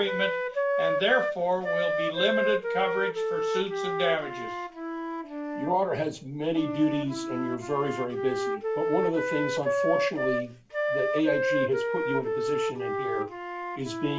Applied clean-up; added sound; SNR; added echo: none; Wind instrument, woodwind instrument; -1 dB; reverberation time 0.2 s.